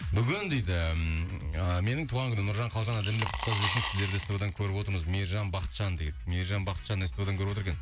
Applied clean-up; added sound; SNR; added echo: none; Coin (dropping) / Glass; 1 dB; none.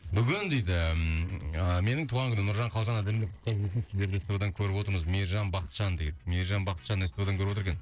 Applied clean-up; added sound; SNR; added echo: neural separator model SepFormer DNS4.